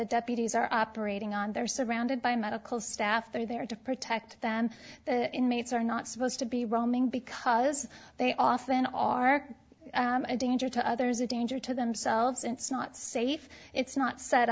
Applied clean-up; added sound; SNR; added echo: none; none; none; none.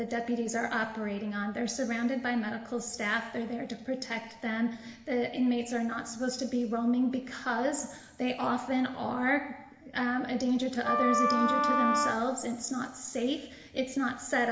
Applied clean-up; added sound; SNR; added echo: none; Wind instrument, woodwind instrument; -3 dB; reverberation time 1.0 s.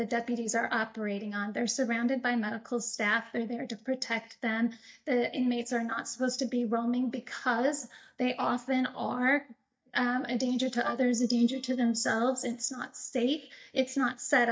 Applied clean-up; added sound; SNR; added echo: neural mask model DeepFilterNet 3.